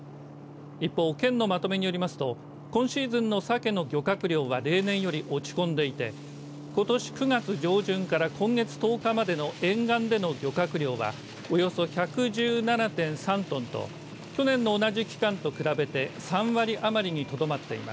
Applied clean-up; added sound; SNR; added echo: none; none; none; none.